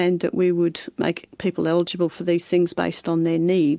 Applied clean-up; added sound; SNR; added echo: none; none; none; none.